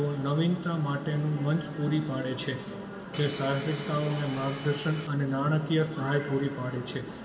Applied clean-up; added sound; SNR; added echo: none; Domestic sounds, home sounds; 11 dB; reverberation time 2.6 s.